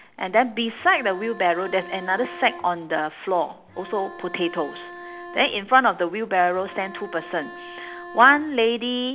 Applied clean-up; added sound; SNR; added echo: none; Bowed string instrument; 17 dB; none.